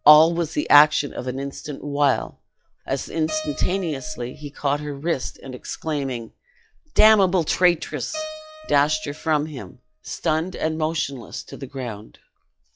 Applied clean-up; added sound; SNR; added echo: classical method log-MMSE.